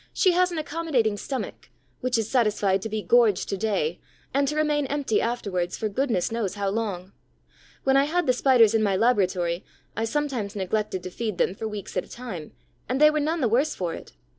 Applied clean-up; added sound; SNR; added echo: none; none; none; none.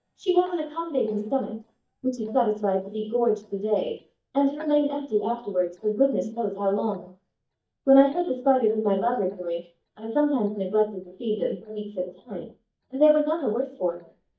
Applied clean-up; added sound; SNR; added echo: neural mask model DeepFilterNet 3.